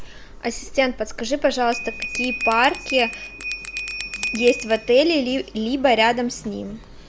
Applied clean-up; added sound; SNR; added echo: none; Bell; 10 dB; none.